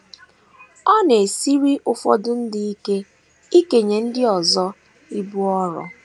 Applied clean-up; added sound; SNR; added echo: none; none; none; none.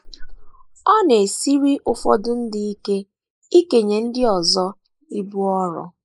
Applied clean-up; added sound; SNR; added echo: neural mask model Resemble Enhance denoiser.